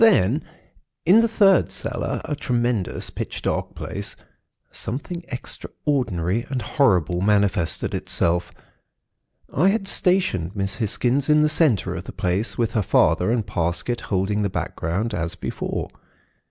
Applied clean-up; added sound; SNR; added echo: none; none; none; none.